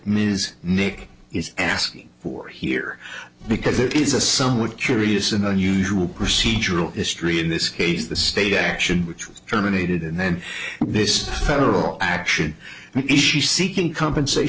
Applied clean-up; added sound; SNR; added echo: none; none; none; none.